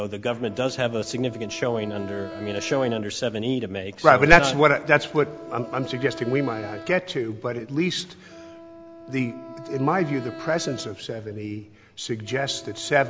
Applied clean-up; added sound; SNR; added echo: none; Wind instrument, woodwind instrument; 17 dB; none.